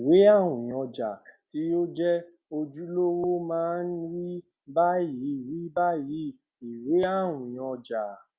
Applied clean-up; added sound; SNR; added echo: none; none; none; none.